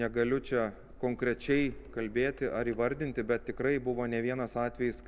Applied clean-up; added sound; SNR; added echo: none; Printer; 16 dB; none.